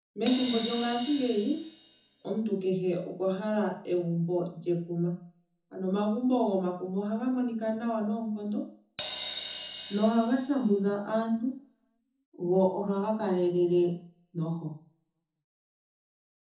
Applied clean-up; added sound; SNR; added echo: none; Crash cymbal; 13 dB; reverberation time 0.5 s.